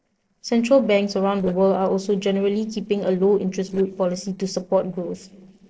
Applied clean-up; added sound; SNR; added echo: neural separator model SepFormer DNS4.